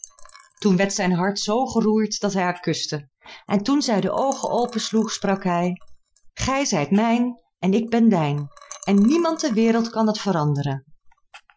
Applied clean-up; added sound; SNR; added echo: classical method Wiener filter.